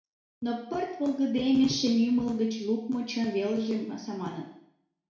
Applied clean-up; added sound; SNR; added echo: none; none; none; reverberation time 0.6 s.